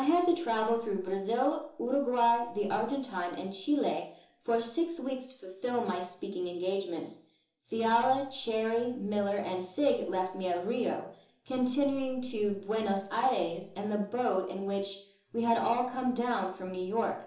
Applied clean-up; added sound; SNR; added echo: none; none; none; reverberation time 0.6 s.